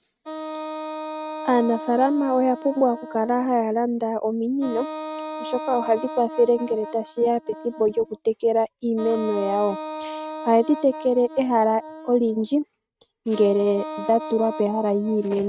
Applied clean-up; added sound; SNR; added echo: neural mask model RNNoise.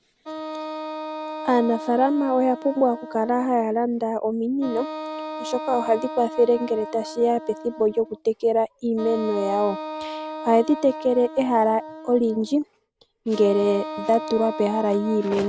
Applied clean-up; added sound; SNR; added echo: none; Wind instrument, woodwind instrument; 11 dB; none.